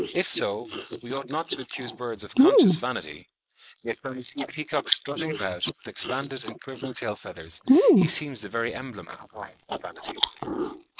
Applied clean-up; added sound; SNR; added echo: neural mask model Resemble Enhance denoiser.